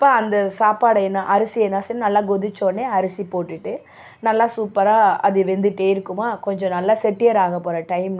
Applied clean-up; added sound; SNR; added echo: none; none; none; none.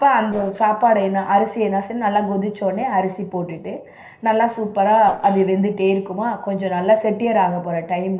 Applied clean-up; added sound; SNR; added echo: neural separator model SepFormer DNS4.